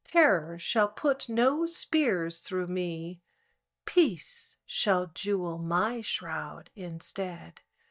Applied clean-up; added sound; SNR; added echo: neural mask model DeepFilterNet 3.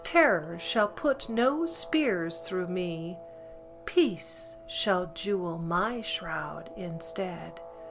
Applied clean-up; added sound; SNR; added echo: none; Guitar; 16 dB; none.